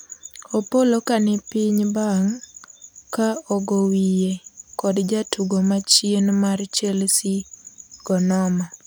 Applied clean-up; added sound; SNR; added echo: none; none; none; none.